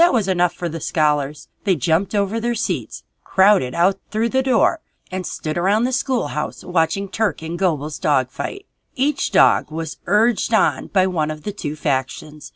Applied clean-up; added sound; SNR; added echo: none; none; none; none.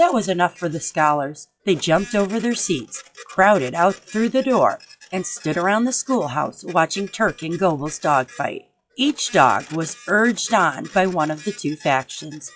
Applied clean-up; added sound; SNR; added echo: classical method log-MMSE.